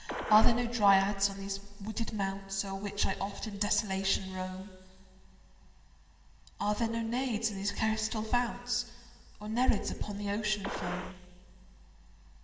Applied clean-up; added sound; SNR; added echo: none; Gunshot, gunfire; 11 dB; reverberation time 2.2 s.